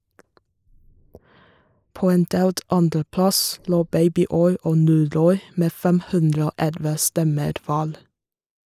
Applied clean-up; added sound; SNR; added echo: neural mask model Resemble Enhance denoiser.